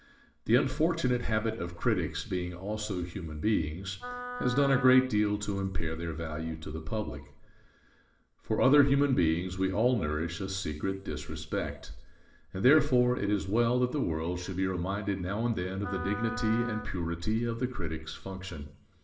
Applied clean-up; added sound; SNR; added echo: none; Wind instrument, woodwind instrument; 11 dB; reverberation time 0.6 s.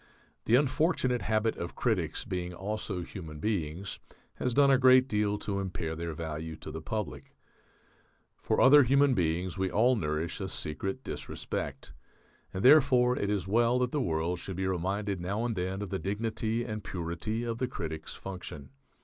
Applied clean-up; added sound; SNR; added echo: none; none; none; none.